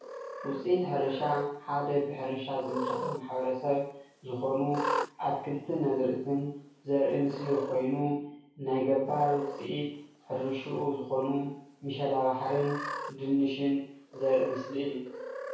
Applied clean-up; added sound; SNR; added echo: none; Cat; 11 dB; reverberation time 0.6 s.